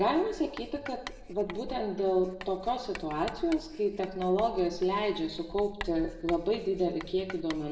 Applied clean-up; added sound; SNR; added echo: none; Writing; 14 dB; reverberation time 0.9 s.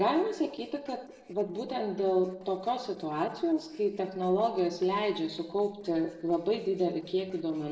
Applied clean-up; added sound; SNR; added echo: neural separator model SepFormer DNS4.